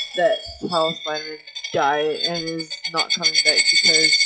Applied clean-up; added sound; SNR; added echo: classical method WPE with log-MMSE.